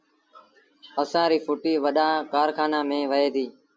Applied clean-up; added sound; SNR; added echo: none; none; none; none.